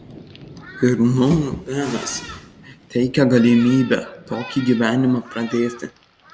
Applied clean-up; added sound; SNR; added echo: none; Thunderstorm; 19 dB; none.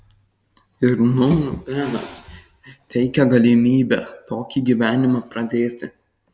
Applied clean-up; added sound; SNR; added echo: none; none; none; none.